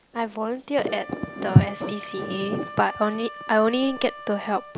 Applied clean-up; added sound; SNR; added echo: none; Wind instrument, woodwind instrument; 16 dB; none.